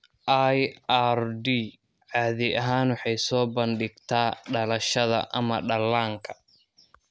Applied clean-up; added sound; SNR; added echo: none; none; none; none.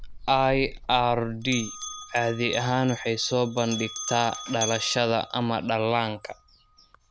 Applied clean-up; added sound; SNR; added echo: none; Bell; 12 dB; none.